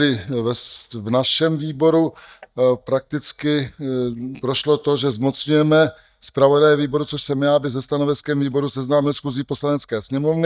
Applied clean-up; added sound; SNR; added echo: neural mask model DeepFilterNet 3.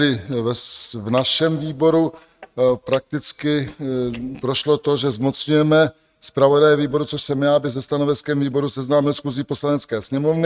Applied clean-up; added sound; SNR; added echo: neural mask model RNNoise.